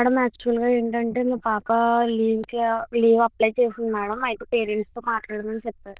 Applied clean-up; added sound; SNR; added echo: neural diffusion model UNIVERSE++.